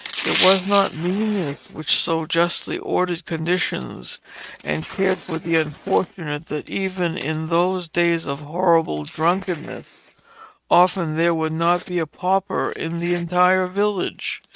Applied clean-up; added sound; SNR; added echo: neural mask model RNNoise.